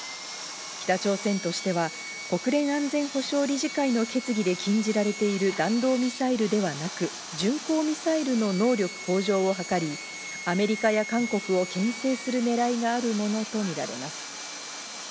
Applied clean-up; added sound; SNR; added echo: none; Sawing; 11 dB; none.